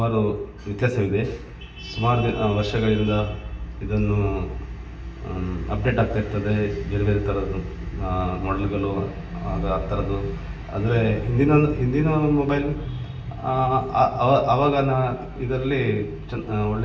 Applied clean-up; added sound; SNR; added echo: none; none; none; reverberation time 0.8 s.